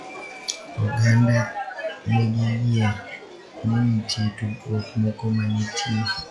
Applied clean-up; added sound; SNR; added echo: classical method log-MMSE.